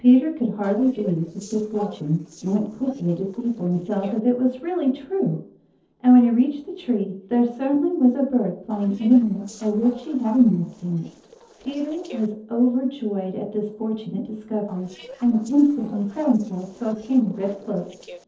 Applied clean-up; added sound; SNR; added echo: neural separator model SepFormer DNS4.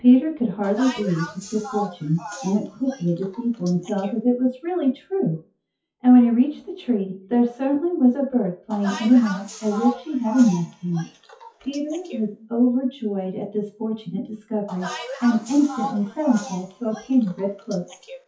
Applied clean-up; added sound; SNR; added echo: classical method WPE with log-MMSE.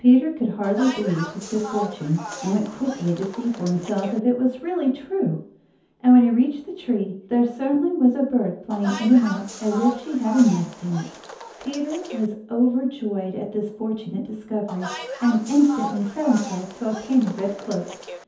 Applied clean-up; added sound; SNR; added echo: none; Bus; 13 dB; reverberation time 0.5 s.